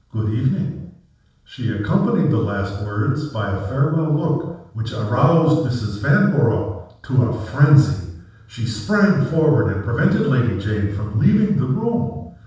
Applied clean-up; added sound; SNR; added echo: none; none; none; reverberation time 0.7 s.